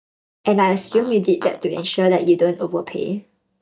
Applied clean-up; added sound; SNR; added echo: neural mask model DeepFilterNet 3.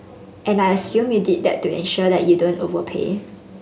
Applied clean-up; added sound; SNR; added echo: none; none; none; none.